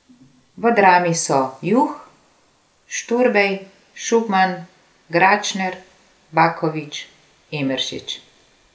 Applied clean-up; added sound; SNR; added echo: none; none; none; none.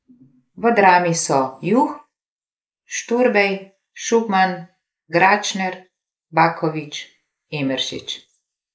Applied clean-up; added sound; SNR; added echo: neural mask model Resemble Enhance denoiser.